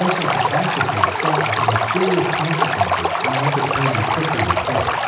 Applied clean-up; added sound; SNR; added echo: none; Stream; -4 dB; reverberation time 1.1 s.